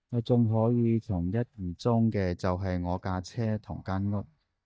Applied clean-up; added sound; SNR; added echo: neural mask model DeepFilterNet 3.